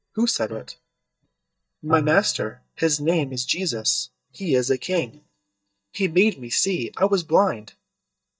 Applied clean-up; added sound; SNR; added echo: neural mask model DeepFilterNet 3.